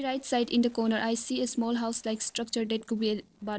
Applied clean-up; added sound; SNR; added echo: neural separator model SepFormer DNS4.